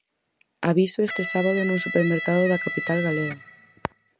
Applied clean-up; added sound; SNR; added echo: none; Electric guitar; 7 dB; none.